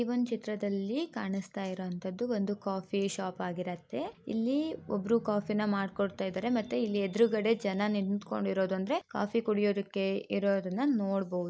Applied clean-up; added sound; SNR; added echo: none; none; none; none.